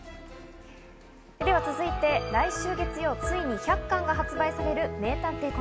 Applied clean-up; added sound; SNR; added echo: none; none; none; none.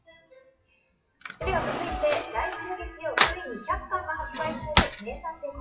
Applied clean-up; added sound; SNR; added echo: classical method WPE with log-MMSE.